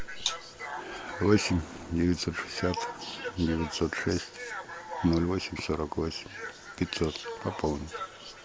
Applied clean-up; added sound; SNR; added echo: none; none; none; none.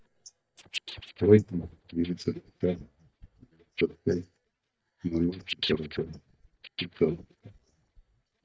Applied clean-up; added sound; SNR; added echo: neural mask model DeepFilterNet 3.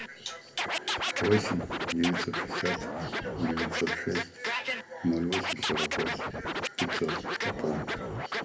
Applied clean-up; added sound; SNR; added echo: none; Scratching (performance technique); 0 dB; reverberation time 0.3 s.